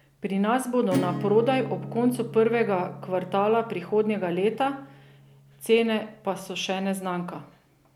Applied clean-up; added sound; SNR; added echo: none; Acoustic guitar / Strum; 12 dB; none.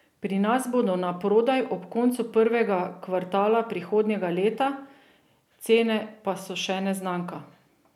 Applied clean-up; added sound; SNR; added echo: none; none; none; none.